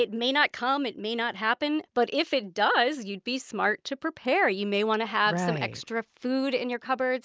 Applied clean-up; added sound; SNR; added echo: none; none; none; none.